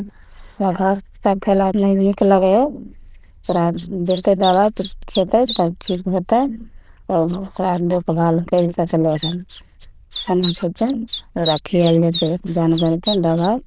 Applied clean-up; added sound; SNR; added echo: neural diffusion model UNIVERSE++.